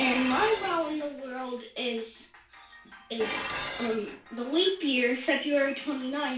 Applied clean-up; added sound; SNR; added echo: none; Dishes, pots, and pans; 10 dB; reverberation time 0.3 s.